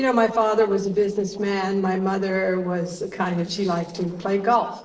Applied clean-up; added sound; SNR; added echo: neural separator model SepFormer DNS4.